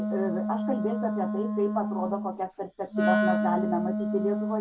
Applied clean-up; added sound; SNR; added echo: none; Wind instrument, woodwind instrument; -2 dB; none.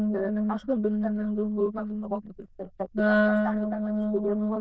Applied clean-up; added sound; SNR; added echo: neural diffusion model UNIVERSE++.